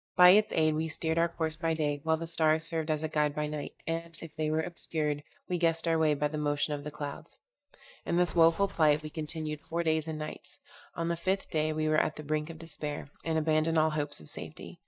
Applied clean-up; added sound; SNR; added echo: neural mask model DeepFilterNet 3.